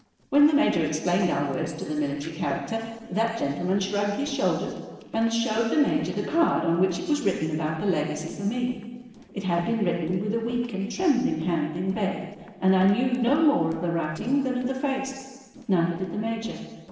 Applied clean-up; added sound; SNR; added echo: neural separator model SepFormer DNS4.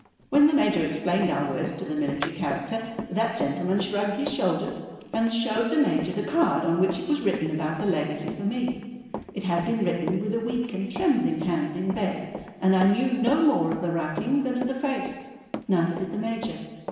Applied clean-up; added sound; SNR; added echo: none; Run; 13 dB; reverberation time 1.2 s.